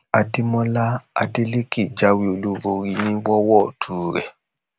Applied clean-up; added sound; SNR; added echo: none; none; none; none.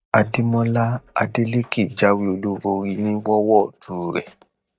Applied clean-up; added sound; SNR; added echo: neural mask model DeepFilterNet 3.